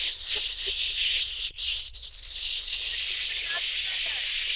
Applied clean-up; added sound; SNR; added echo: neural diffusion model UNIVERSE++.